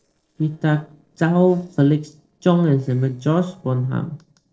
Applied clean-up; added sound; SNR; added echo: neural separator model SepFormer DNS4.